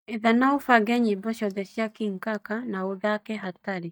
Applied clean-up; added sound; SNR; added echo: neural mask model DeepFilterNet 3.